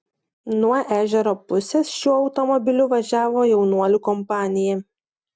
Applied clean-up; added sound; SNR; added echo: none; none; none; none.